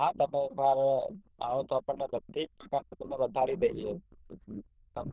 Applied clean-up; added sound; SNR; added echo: neural diffusion model UNIVERSE++.